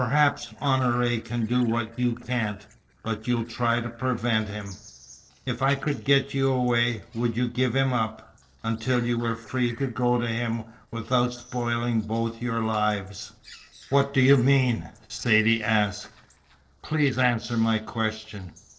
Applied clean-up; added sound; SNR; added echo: neural separator model SepFormer DNS4.